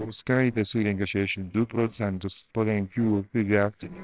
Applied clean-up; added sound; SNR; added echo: neural separator model SepFormer WHAMR!.